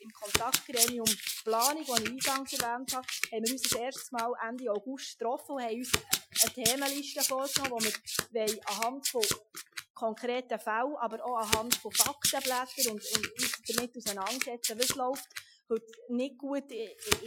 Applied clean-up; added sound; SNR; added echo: classical method Wiener filter.